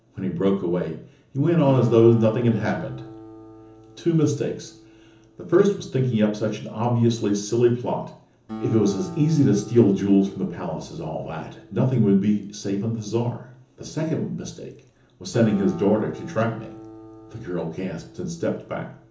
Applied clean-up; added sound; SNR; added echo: none; Acoustic guitar; 20 dB; reverberation time 0.7 s.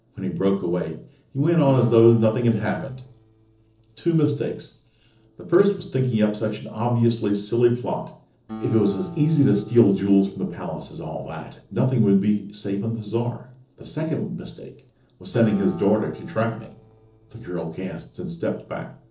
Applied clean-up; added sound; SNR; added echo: neural separator model SepFormer DNS4.